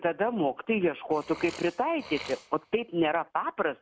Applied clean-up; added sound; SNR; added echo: none; Burping, eructation; 20 dB; none.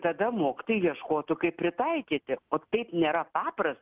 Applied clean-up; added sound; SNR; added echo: none; none; none; none.